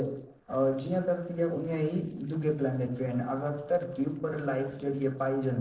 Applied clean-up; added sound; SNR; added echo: neural separator model SepFormer DNS4.